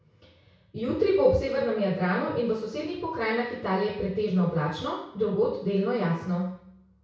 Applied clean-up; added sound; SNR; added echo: none; none; none; reverberation time 0.6 s.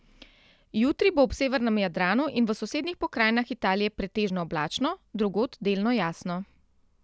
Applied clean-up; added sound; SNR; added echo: none; none; none; none.